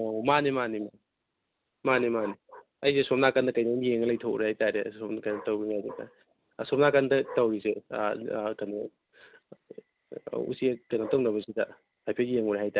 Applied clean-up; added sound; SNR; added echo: none; none; none; none.